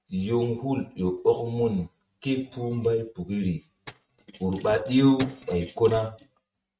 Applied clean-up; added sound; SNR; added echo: neural mask model RNNoise.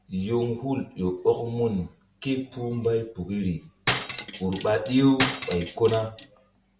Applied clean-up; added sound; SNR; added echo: none; Cutlery, silverware; 6 dB; none.